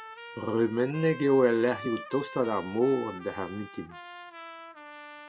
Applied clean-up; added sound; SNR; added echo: none; Trumpet; 15 dB; none.